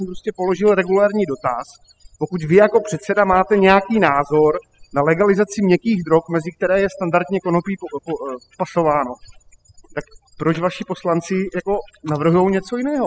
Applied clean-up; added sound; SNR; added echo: classical method spectral subtraction.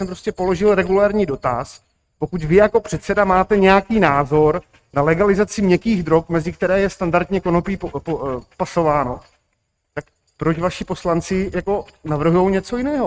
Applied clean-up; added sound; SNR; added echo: neural mask model RNNoise.